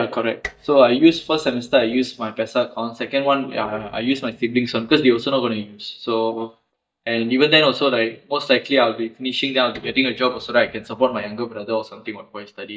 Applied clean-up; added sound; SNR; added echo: neural mask model DeepFilterNet 3.